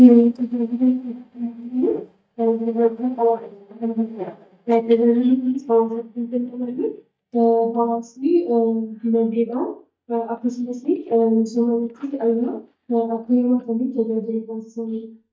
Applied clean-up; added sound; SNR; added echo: neural mask model DeepFilterNet 3.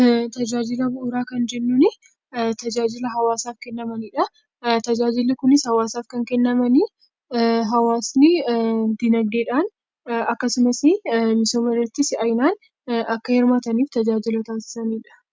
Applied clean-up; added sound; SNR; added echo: none; none; none; none.